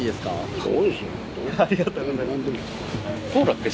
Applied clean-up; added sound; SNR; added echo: none; Tambourine; 13 dB; none.